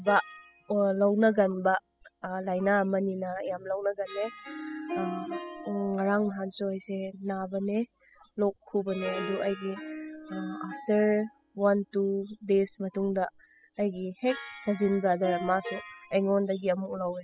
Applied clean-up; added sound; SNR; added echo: classical method spectral subtraction.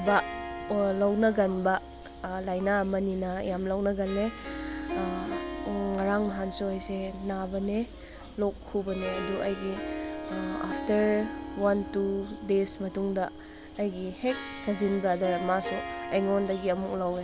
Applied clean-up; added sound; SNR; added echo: none; Harp; 9 dB; none.